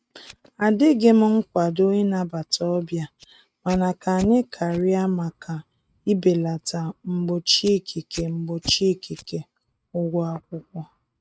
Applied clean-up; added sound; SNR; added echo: neural mask model RNNoise.